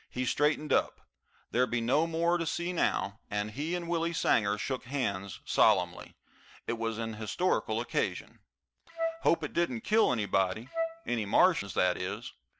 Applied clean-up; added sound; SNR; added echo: none; Wind instrument, woodwind instrument; 5 dB; none.